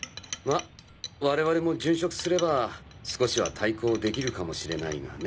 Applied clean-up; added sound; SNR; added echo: none; Chink, clink; 14 dB; none.